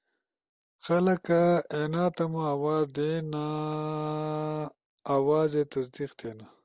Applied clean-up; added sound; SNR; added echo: none; none; none; none.